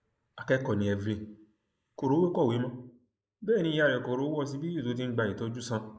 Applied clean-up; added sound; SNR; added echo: neural mask model Resemble Enhance denoiser.